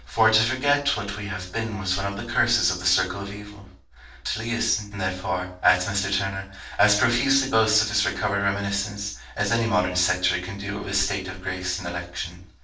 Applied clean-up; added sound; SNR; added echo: none; none; none; reverberation time 0.4 s.